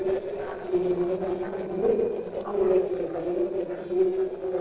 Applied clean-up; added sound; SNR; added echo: neural separator model SepFormer DNS4.